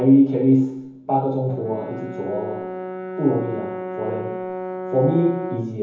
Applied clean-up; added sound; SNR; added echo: none; Brass instrument; 10 dB; reverberation time 0.9 s.